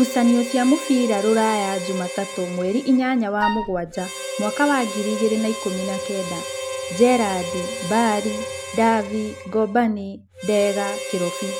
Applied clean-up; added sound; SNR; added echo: none; Harmonica + Wind instrument, woodwind instrument; 8 dB; none.